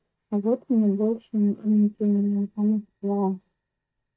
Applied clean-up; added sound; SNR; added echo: neural mask model DeepFilterNet 3.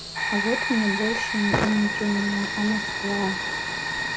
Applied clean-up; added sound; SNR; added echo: none; Fire; 0 dB; none.